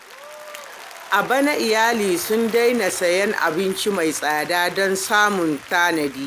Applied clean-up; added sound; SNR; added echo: none; Applause; 16 dB; none.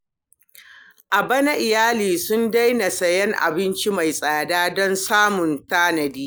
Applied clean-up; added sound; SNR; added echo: none; none; none; none.